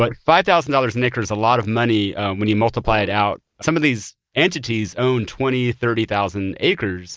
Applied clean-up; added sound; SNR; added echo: neural mask model Resemble Enhance denoiser.